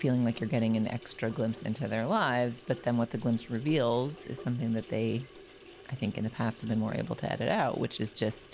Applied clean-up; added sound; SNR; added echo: none; Sink (filling or washing) / Water tap, faucet; 19 dB; none.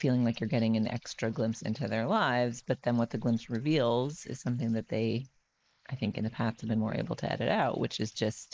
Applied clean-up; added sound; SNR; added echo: neural mask model Resemble Enhance denoiser.